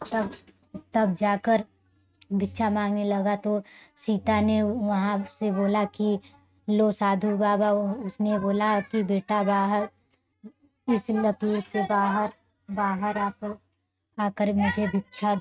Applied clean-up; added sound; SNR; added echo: neural mask model RNNoise.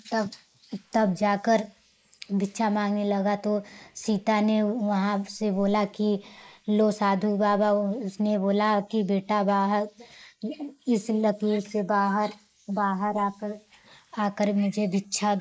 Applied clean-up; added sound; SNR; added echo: neural mask model Resemble Enhance denoiser.